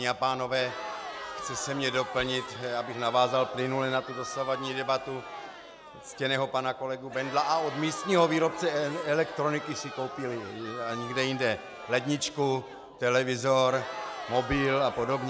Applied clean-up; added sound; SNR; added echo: none; Crowd; 11 dB; none.